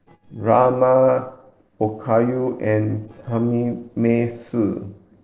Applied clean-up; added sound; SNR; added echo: neural separator model SepFormer DNS4.